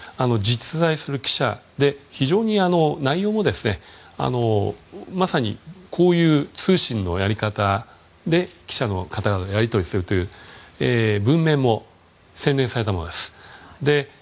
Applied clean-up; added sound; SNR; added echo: none; none; none; none.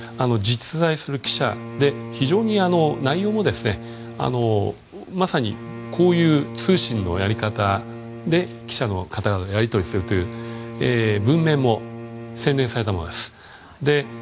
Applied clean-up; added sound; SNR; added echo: none; Bowed string instrument; 13 dB; none.